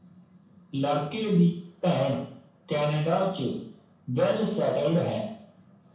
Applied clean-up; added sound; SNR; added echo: none; none; none; reverberation time 0.6 s.